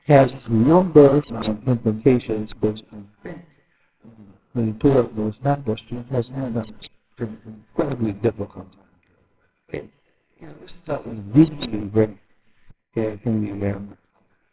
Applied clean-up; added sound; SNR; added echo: neural separator model SepFormer WHAMR!.